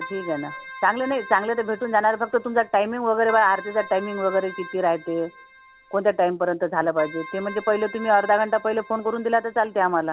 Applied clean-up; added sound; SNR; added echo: none; Keyboard (musical); 17 dB; none.